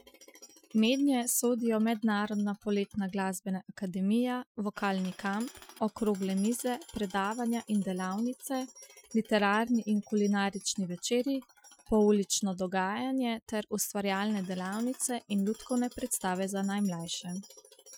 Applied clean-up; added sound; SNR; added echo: classical method Wiener filter.